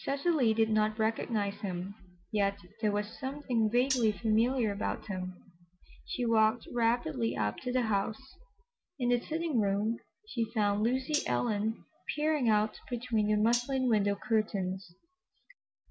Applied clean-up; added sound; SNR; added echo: none; Cutlery, silverware; 12 dB; none.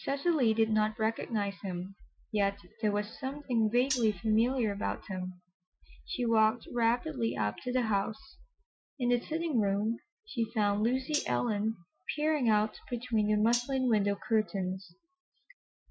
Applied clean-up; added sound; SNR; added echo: classical method Wiener filter.